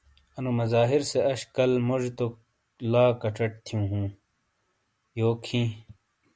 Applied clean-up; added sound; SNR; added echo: none; none; none; none.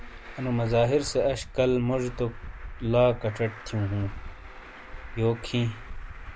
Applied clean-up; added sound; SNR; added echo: none; Traffic noise, roadway noise; 12 dB; none.